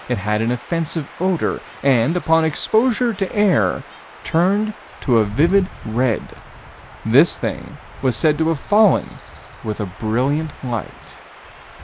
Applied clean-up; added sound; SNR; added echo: none; Stream / Chirp, tweet / Wind; 17 dB; none.